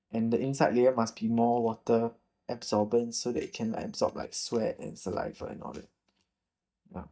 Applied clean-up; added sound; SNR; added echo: neural mask model DeepFilterNet 3.